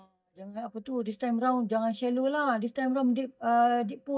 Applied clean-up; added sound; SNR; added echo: neural mask model DeepFilterNet 3.